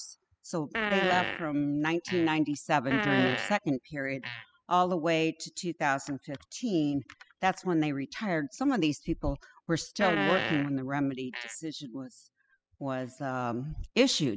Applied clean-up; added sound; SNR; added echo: classical method spectral subtraction.